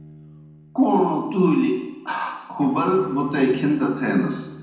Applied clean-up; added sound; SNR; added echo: none; Bowed string instrument; 18 dB; reverberation time 0.9 s.